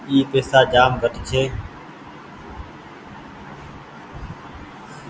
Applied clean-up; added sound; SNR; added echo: none; none; none; none.